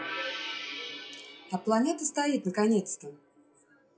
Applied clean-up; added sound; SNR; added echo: classical method WPE with log-MMSE.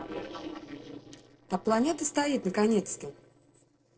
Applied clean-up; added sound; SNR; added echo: neural separator model SepFormer DNS4.